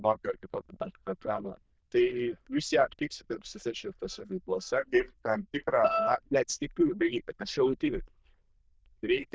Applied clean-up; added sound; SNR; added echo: neural diffusion model UNIVERSE++.